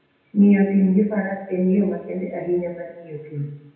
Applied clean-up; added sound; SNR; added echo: none; none; none; reverberation time 0.9 s.